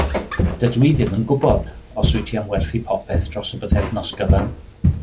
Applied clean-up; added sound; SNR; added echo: none; Walk, footsteps; 0 dB; none.